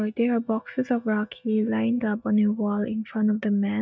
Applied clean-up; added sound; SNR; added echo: neural mask model DeepFilterNet 3.